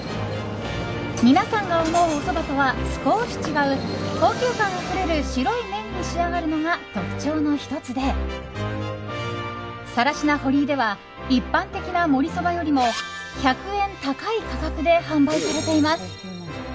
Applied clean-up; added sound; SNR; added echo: none; none; none; none.